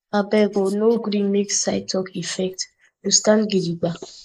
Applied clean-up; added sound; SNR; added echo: neural mask model Resemble Enhance denoiser.